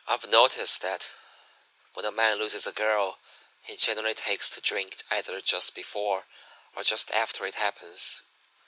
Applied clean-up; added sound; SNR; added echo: none; none; none; none.